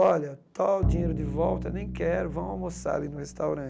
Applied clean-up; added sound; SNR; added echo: none; Bowed string instrument; 4 dB; none.